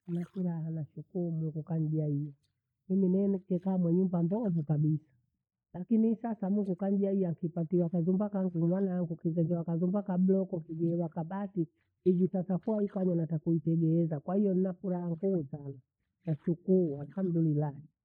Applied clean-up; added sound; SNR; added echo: neural mask model DeepFilterNet 3.